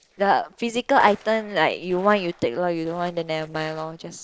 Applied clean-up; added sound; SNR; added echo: neural separator model SepFormer DNS4.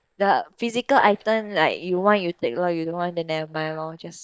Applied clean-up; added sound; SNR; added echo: neural mask model DeepFilterNet 3.